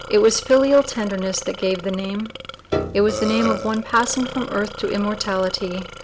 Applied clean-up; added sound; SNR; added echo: none; Burping, eructation + Piano; 10 dB; none.